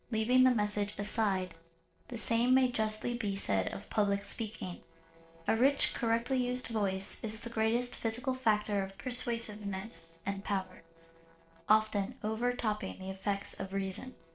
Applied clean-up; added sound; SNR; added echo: neural separator model SepFormer DNS4.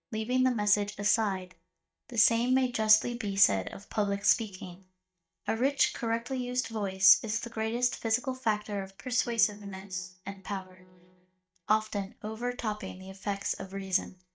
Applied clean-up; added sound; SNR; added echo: neural mask model DeepFilterNet 3.